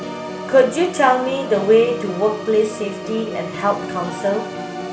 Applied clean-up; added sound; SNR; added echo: none; Organ; 9 dB; none.